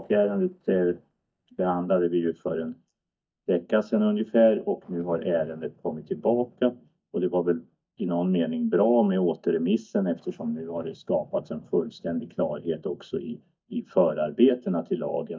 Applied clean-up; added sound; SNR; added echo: neural mask model DeepFilterNet 3.